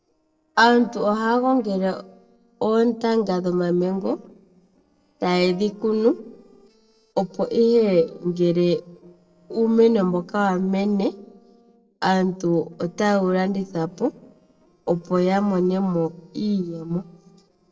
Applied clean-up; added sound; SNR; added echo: neural separator model SepFormer DNS4.